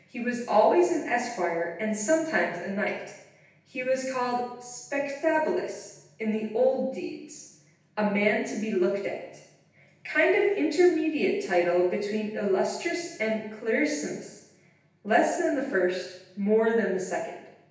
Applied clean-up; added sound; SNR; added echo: none; none; none; reverberation time 0.9 s.